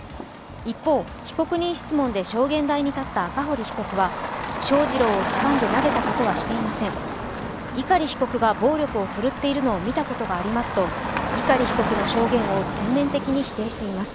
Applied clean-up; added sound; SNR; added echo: none; Motor vehicle (road); 4 dB; none.